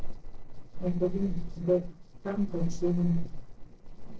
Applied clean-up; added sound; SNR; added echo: neural separator model SepFormer DNS4.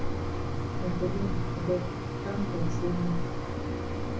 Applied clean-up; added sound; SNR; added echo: none; Mechanisms; -4 dB; reverberation time 0.7 s.